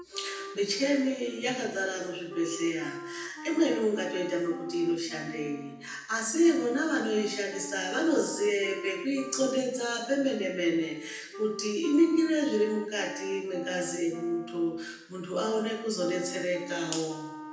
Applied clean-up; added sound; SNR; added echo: none; Wind instrument, woodwind instrument; 14 dB; reverberation time 0.9 s.